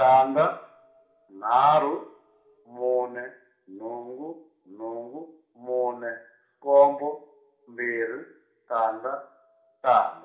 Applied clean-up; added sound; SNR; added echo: none; none; none; reverberation time 0.5 s.